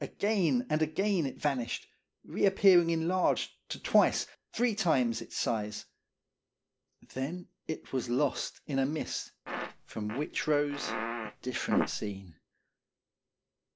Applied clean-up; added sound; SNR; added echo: none; Fart; 5 dB; none.